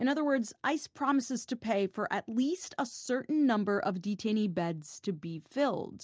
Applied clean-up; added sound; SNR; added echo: none; none; none; none.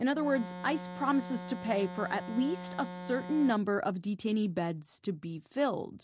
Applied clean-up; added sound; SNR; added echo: none; Organ; 10 dB; none.